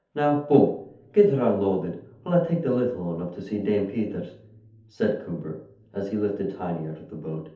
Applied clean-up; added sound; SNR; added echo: none; none; none; reverberation time 0.6 s.